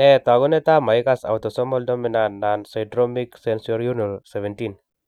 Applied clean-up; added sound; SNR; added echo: none; none; none; none.